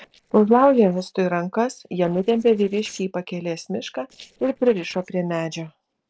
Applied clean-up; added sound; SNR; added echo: neural separator model SepFormer DNS4.